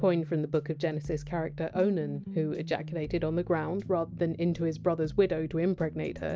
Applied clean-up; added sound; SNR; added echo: none; none; none; none.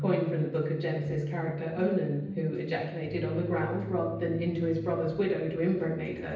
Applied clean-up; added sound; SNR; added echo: none; none; none; reverberation time 0.9 s.